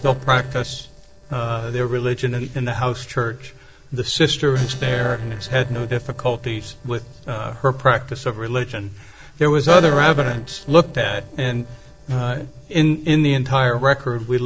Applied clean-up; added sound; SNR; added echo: neural separator model SepFormer DNS4.